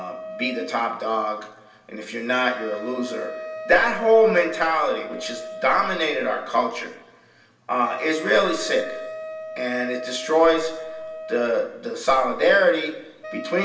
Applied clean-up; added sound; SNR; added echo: none; Wind instrument, woodwind instrument; 13 dB; reverberation time 0.9 s.